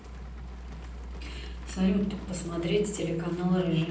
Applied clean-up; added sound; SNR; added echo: none; Rain; 17 dB; reverberation time 0.6 s.